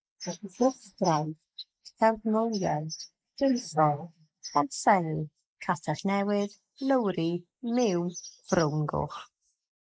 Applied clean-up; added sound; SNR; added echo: neural mask model Resemble Enhance denoiser.